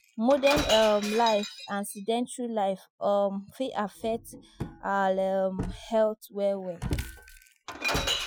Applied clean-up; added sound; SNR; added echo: classical method Wiener filter.